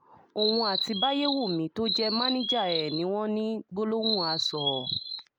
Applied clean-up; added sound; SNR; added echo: none; Chirp, tweet; 2 dB; none.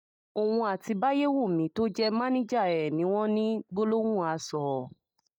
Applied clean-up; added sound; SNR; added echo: neural mask model DeepFilterNet 3.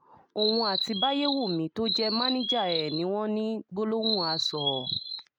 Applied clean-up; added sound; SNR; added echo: neural mask model RNNoise.